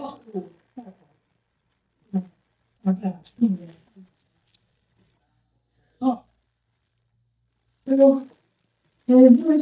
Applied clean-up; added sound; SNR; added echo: neural mask model DeepFilterNet 3.